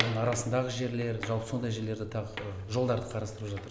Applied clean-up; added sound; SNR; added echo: none; none; none; none.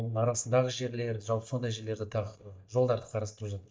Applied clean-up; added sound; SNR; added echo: neural mask model DeepFilterNet 3.